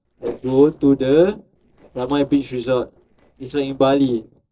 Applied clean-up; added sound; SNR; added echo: neural separator model SepFormer DNS4.